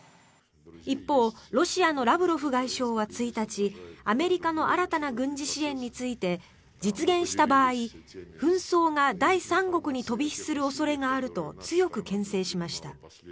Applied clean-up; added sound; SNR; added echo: none; none; none; none.